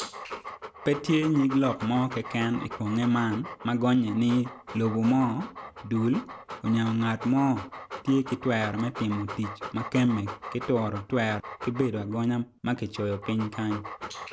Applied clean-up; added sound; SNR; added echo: none; Dog; 13 dB; none.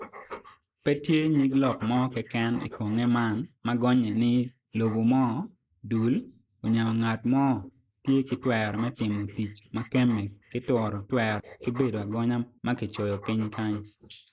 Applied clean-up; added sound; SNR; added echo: neural mask model Resemble Enhance denoiser.